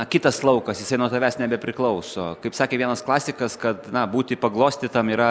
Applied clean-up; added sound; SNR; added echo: none; none; none; none.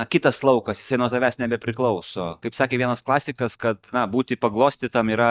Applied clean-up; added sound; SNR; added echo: neural mask model DeepFilterNet 3.